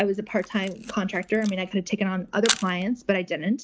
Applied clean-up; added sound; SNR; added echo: none; Camera; 9 dB; none.